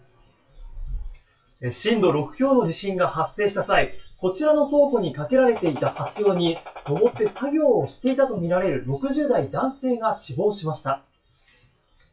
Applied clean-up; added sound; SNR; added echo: classical method WPE with log-MMSE.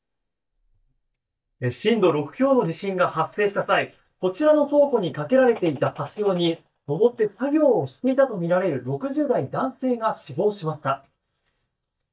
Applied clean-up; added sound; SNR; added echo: neural mask model DeepFilterNet 3.